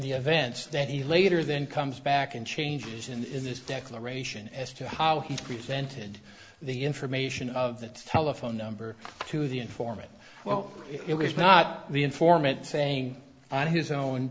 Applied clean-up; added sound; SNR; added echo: none; none; none; none.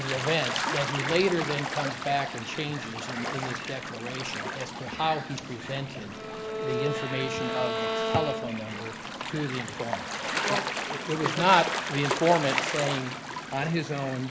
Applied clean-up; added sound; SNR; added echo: none; Gull, seagull / Waves, surf + Bowed string instrument; 2 dB; none.